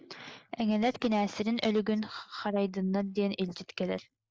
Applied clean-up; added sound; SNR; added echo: neural mask model Resemble Enhance denoiser.